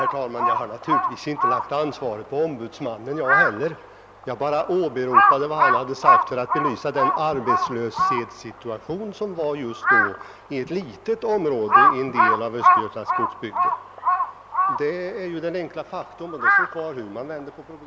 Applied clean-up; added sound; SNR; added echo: none; Crow; -4 dB; none.